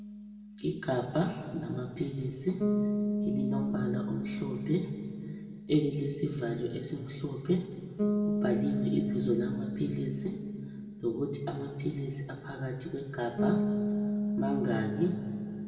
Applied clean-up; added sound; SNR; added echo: none; Bass guitar; 1 dB; reverberation time 1.9 s.